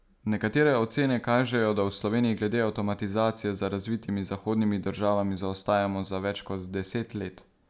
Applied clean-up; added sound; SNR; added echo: none; none; none; none.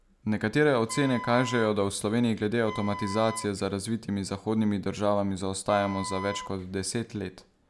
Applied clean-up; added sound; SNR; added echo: none; Wind instrument, woodwind instrument; 13 dB; none.